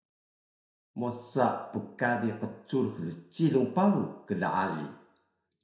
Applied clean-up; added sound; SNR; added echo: none; none; none; reverberation time 0.6 s.